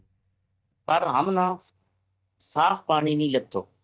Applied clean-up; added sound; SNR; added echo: neural mask model DeepFilterNet 3.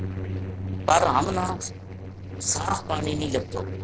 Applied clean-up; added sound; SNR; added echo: neural separator model SepFormer DNS4.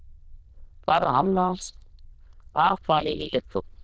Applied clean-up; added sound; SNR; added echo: neural diffusion model UNIVERSE++.